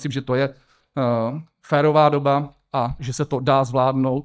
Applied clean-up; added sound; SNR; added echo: neural mask model DeepFilterNet 3.